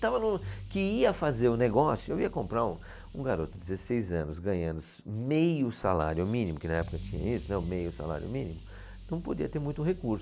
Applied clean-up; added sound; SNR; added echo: none; Engine starting / Accelerating, revving, vroom / Car + Bowed string instrument; 14 dB; none.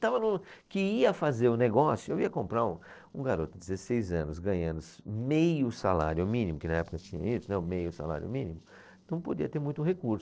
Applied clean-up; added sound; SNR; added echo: neural separator model SepFormer DNS4.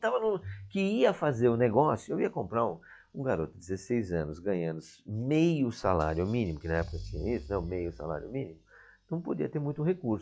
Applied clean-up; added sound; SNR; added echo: classical method log-MMSE.